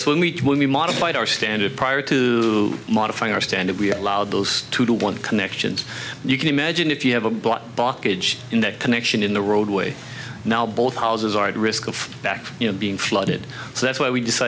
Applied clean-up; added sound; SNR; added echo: none; none; none; none.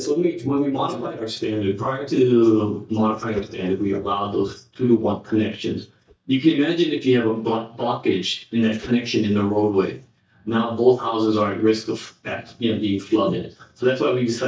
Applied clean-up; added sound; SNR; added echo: neural mask model DeepFilterNet 3.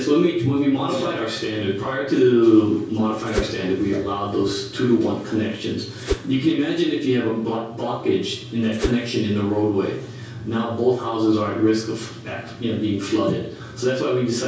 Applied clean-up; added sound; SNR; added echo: none; Whoosh, swoosh, swish; 5 dB; reverberation time 0.6 s.